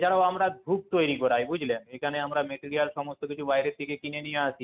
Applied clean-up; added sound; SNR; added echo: none; none; none; none.